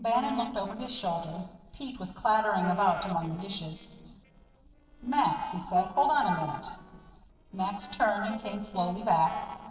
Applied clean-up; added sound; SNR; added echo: neural separator model SepFormer DNS4.